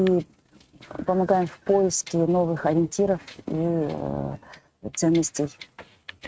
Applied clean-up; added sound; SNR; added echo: neural mask model RNNoise.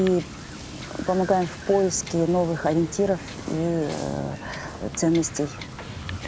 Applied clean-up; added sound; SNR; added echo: none; Wind / Boat, Water vehicle; 12 dB; none.